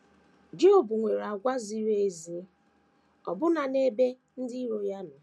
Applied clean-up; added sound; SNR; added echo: none; none; none; none.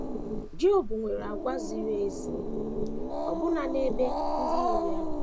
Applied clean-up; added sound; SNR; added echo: none; Growling; -1 dB; none.